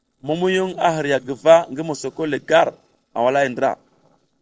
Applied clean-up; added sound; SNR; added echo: neural separator model SepFormer DNS4.